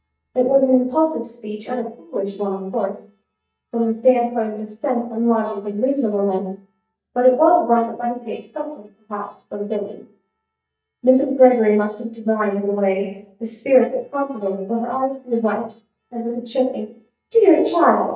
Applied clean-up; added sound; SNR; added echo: neural mask model DeepFilterNet 3.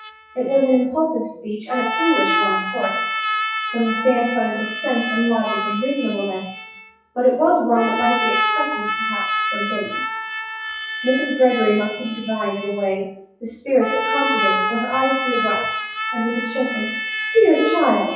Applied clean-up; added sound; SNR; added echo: classical method WPE with log-MMSE.